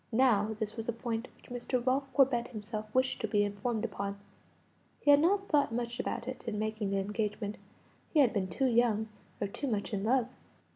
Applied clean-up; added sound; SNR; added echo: none; none; none; none.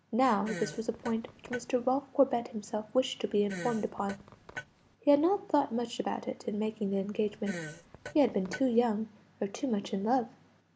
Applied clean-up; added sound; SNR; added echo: none; Fart; 13 dB; none.